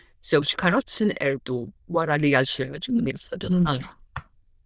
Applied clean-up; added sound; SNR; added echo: neural diffusion model UNIVERSE++.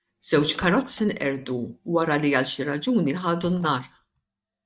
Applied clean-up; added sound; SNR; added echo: neural mask model DeepFilterNet 3.